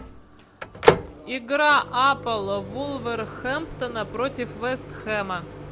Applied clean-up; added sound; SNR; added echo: none; Microwave oven; 3 dB; none.